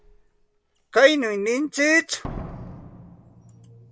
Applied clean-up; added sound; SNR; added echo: none; Slam; 17 dB; none.